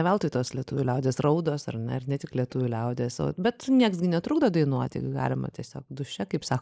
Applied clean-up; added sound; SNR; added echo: neural mask model Resemble Enhance denoiser.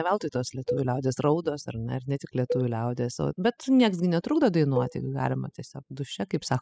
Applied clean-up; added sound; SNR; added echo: classical method spectral subtraction.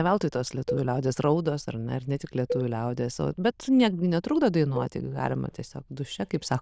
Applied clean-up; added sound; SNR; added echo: neural diffusion model UNIVERSE++.